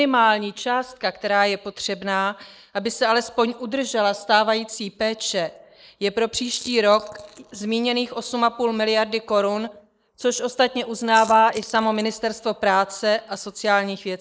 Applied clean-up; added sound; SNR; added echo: neural mask model Resemble Enhance denoiser.